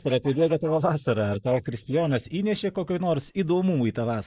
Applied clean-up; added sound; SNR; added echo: neural mask model Resemble Enhance denoiser.